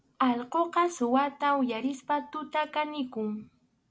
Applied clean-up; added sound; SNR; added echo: none; none; none; none.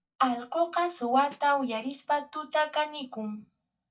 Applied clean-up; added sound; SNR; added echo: neural mask model DeepFilterNet 3.